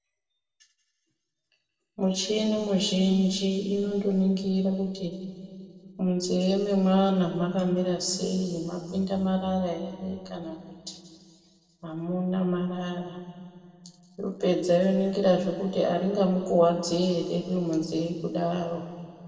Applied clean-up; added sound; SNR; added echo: none; none; none; reverberation time 2.2 s.